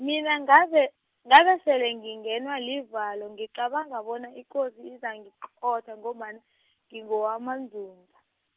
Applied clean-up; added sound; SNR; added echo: none; none; none; none.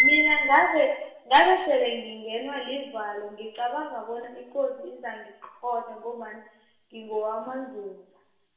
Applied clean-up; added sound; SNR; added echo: none; Bicycle bell; 5 dB; reverberation time 0.8 s.